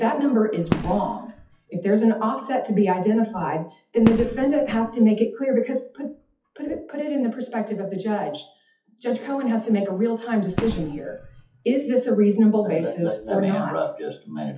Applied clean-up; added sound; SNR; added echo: classical method WPE with log-MMSE.